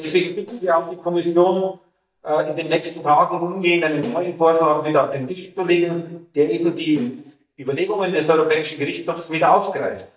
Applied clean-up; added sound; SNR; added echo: neural mask model DeepFilterNet 3.